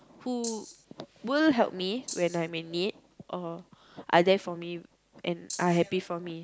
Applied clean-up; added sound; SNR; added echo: none; Rattle (instrument); 11 dB; none.